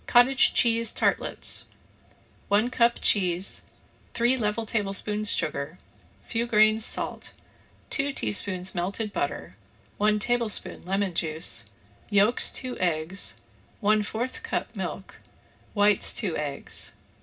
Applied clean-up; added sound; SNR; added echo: none; none; none; reverberation time 0.4 s.